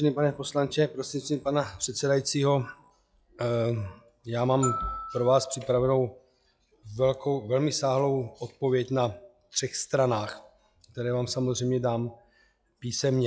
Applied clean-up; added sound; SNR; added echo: classical method log-MMSE.